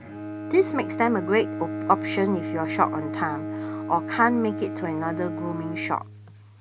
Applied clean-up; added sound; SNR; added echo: none; Bowed string instrument; 6 dB; none.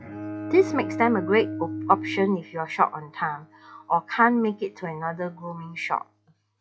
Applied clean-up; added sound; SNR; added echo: classical method log-MMSE.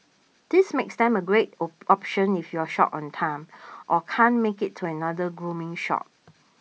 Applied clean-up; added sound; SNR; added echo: none; none; none; none.